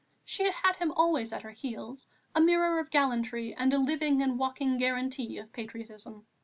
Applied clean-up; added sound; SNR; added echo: none; none; none; none.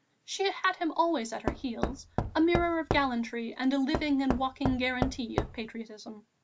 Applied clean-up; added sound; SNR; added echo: none; Knock / Wood; 5 dB; none.